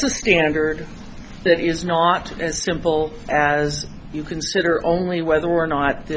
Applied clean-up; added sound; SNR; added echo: none; none; none; none.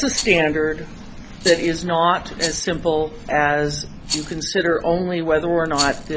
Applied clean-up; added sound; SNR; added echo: none; Rattle; 12 dB; none.